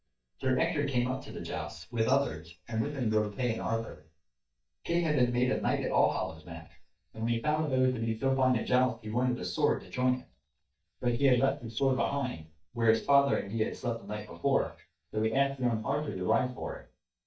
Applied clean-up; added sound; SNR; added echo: neural mask model DeepFilterNet 3.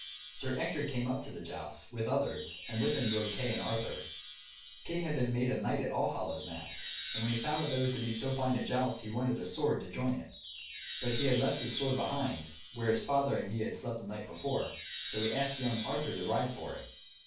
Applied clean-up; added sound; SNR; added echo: none; Wind chime; -3 dB; reverberation time 0.3 s.